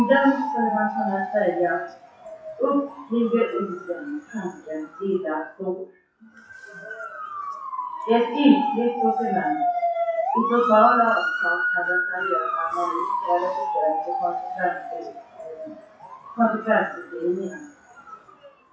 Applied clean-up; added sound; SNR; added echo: classical method WPE with log-MMSE.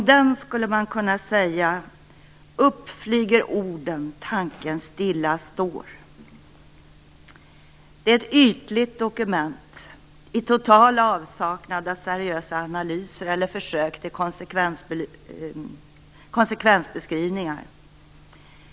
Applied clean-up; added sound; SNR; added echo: none; none; none; none.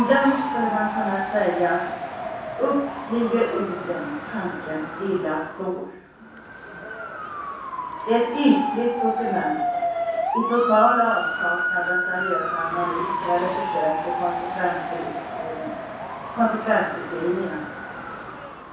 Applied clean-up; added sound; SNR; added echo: none; Motor vehicle (road) / Siren; 3 dB; reverberation time 0.7 s.